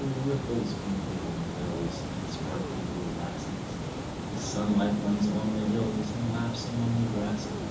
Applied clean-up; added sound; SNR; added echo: none; Water; 3 dB; reverberation time 1.2 s.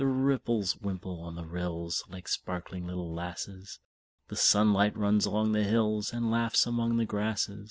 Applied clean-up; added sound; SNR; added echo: none; none; none; none.